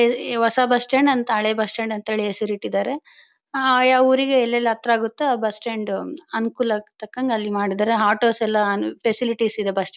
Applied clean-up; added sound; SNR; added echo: none; none; none; none.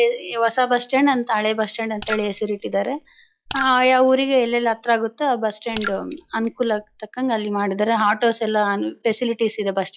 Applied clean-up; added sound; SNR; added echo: classical method log-MMSE.